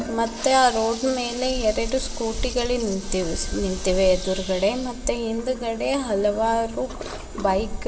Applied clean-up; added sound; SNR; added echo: none; Toilet flush; 15 dB; reverberation time 2.9 s.